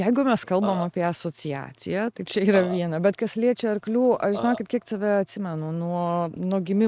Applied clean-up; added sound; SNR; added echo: neural mask model RNNoise.